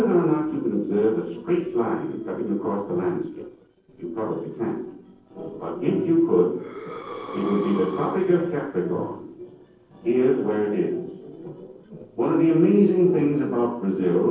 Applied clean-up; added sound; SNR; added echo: neural separator model SepFormer DNS4.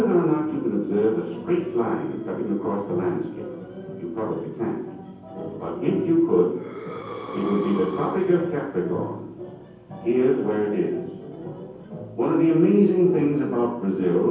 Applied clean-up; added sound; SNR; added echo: none; Breathing; 14 dB; reverberation time 0.9 s.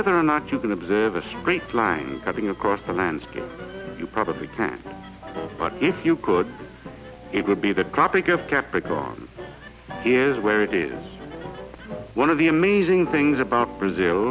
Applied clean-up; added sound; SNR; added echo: none; none; none; none.